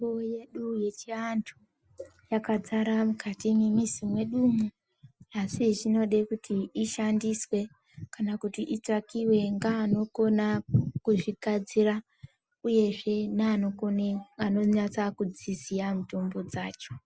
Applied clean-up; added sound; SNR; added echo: none; none; none; none.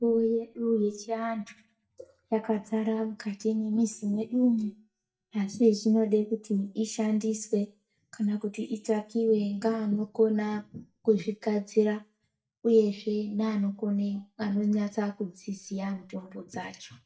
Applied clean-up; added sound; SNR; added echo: neural mask model DeepFilterNet 3.